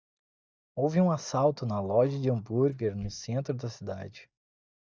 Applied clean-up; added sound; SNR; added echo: neural mask model DeepFilterNet 3.